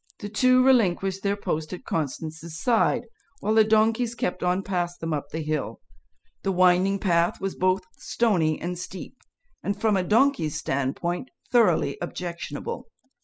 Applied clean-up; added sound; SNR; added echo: classical method spectral subtraction.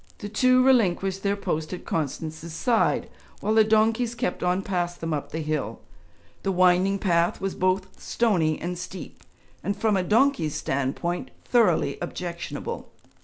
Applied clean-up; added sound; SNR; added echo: none; Crackle; 20 dB; none.